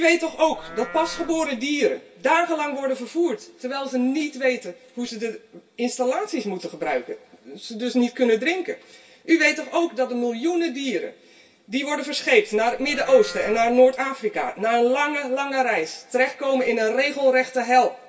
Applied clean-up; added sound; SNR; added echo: none; Livestock, farm animals, working animals; 17 dB; reverberation time 0.2 s.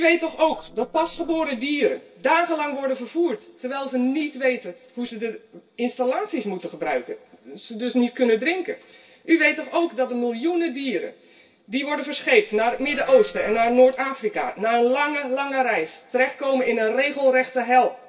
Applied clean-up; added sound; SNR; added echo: neural separator model SepFormer DNS4.